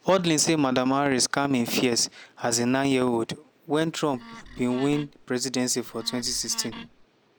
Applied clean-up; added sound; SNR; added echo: none; Wood; 18 dB; none.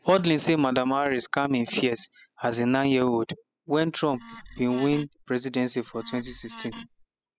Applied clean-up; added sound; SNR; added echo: classical method spectral subtraction.